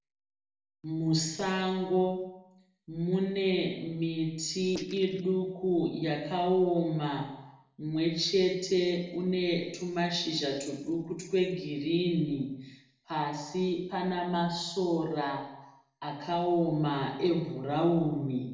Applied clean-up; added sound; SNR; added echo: neural separator model SepFormer DNS4.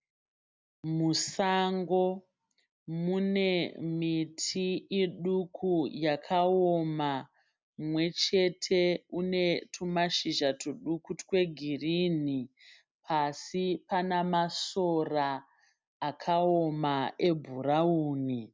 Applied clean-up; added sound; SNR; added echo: none; none; none; none.